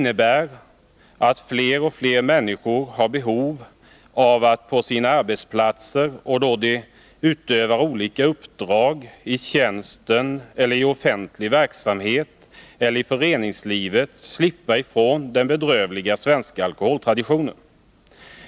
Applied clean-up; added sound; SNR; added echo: none; none; none; none.